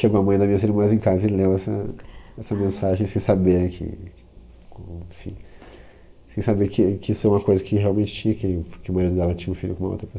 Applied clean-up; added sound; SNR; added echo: none; none; none; reverberation time 0.3 s.